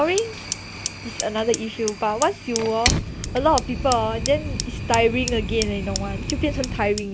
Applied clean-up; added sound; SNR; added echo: none; Fire; 4 dB; none.